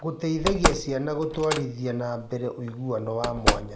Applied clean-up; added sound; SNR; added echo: none; Slam; 1 dB; none.